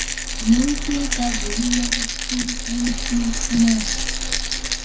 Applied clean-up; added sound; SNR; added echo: none; Rattle; 1 dB; reverberation time 0.4 s.